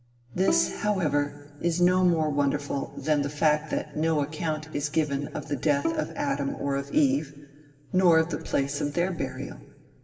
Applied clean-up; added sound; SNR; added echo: none; Bowed string instrument; 11 dB; reverberation time 1.3 s.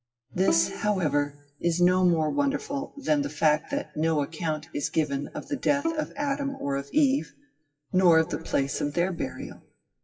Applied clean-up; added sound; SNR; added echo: classical method WPE with log-MMSE.